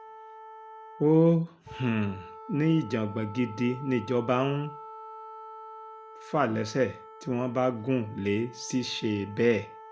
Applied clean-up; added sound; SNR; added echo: none; Wind instrument, woodwind instrument; 17 dB; none.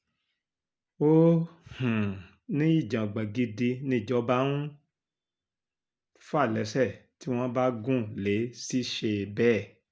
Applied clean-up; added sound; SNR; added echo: none; none; none; none.